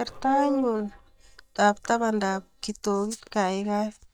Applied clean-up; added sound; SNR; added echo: neural mask model DeepFilterNet 3.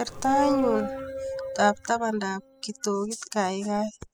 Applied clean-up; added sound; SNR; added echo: classical method spectral subtraction.